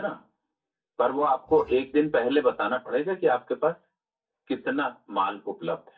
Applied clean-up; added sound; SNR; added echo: neural mask model DeepFilterNet 3.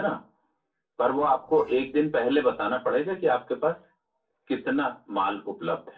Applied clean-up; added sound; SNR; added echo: neural separator model SepFormer DNS4.